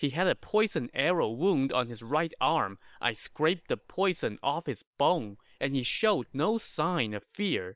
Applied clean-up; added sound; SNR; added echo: neural separator model SepFormer WHAM!.